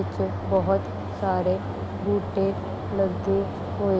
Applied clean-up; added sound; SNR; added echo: none; none; none; none.